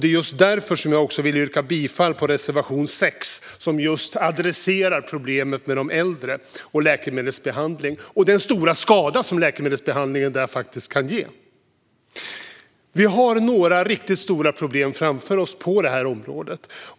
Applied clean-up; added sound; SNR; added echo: none; none; none; none.